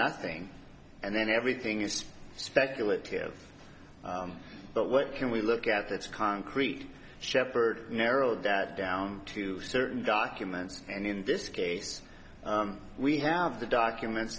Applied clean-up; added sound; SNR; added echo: none; none; none; none.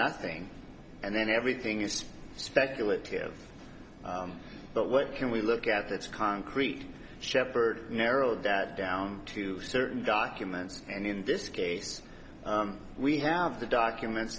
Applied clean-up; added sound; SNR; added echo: none; Fixed-wing aircraft, airplane + Engine; 19 dB; none.